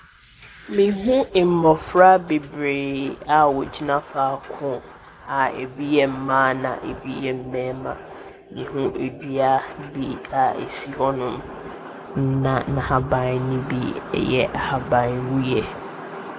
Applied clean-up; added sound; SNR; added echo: none; none; none; none.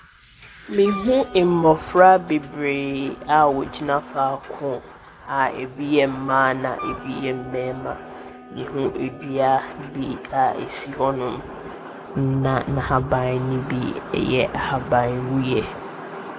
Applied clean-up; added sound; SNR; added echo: none; Wind instrument, woodwind instrument; 17 dB; none.